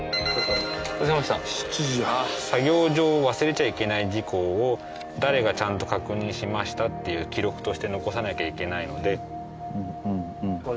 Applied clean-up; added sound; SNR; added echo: none; none; none; none.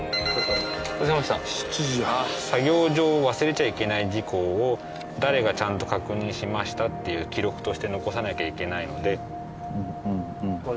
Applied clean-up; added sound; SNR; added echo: none; Traffic noise, roadway noise / Vehicle horn, car horn, honking; 18 dB; none.